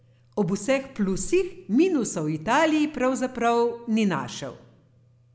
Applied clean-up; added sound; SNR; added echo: none; none; none; none.